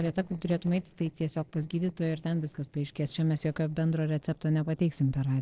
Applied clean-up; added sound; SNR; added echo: neural separator model SepFormer DNS4.